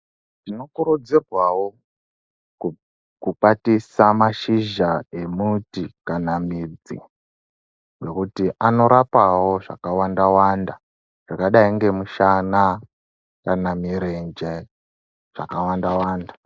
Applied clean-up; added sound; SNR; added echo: neural mask model Resemble Enhance denoiser.